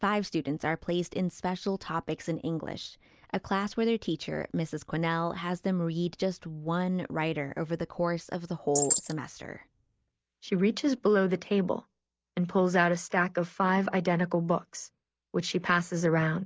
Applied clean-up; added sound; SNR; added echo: neural mask model Resemble Enhance denoiser.